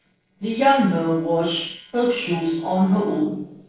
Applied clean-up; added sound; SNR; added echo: neural separator model SepFormer DNS4.